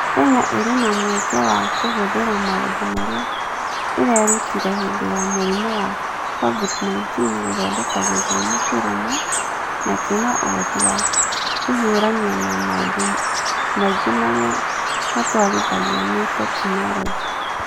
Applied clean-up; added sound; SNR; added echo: none; Bird vocalization, bird call, bird song; -1 dB; none.